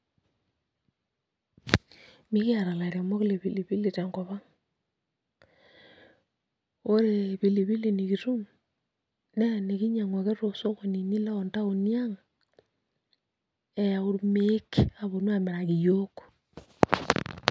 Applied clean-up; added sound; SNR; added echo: none; none; none; none.